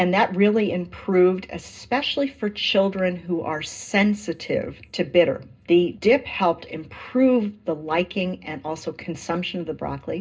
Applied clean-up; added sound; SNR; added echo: none; none; none; reverberation time 0.2 s.